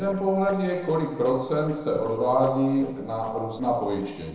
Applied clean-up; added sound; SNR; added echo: neural separator model SepFormer DNS4.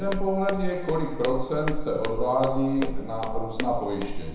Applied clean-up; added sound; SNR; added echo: none; Walk, footsteps; 2 dB; reverberation time 1.0 s.